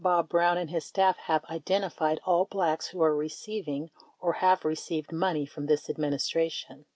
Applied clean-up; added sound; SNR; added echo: none; none; none; none.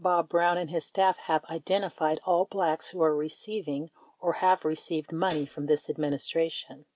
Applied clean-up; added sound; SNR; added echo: none; Hi-hat; 13 dB; none.